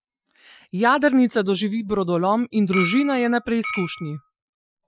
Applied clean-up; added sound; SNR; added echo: classical method Wiener filter.